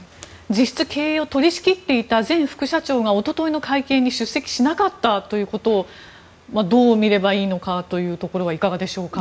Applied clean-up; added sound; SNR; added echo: none; none; none; none.